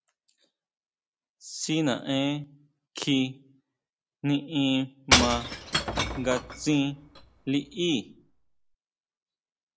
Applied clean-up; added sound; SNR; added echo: none; Shatter / Crushing; 0 dB; none.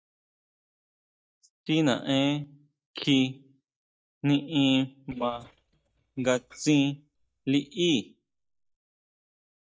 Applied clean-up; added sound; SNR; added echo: neural mask model DeepFilterNet 3.